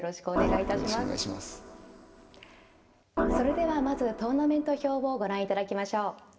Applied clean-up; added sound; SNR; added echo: none; Organ; 4 dB; reverberation time 2.8 s.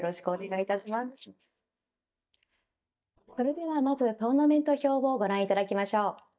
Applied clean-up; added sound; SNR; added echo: neural mask model DeepFilterNet 3.